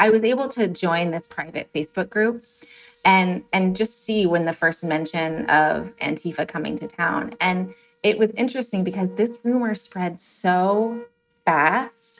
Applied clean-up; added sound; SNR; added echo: neural mask model RNNoise.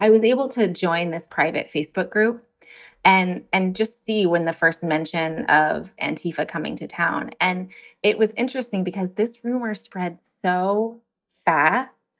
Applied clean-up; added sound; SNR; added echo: neural mask model DeepFilterNet 3.